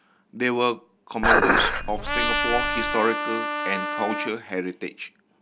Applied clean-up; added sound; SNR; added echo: none; Dishes, pots, and pans + Trumpet; -4 dB; none.